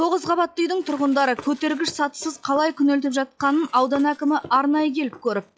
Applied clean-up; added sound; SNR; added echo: classical method log-MMSE.